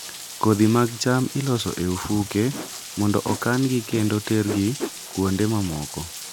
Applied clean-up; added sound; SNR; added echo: none; Rain + Whoosh, swoosh, swish; 12 dB; none.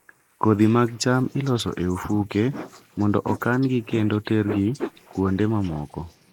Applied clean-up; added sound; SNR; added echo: neural mask model Resemble Enhance denoiser.